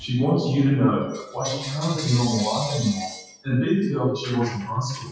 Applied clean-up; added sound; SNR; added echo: classical method WPE with log-MMSE.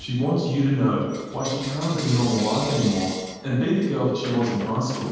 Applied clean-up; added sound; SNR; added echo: none; Coin (dropping) / Bell; 14 dB; reverberation time 1.2 s.